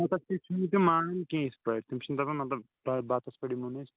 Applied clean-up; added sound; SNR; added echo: none; none; none; none.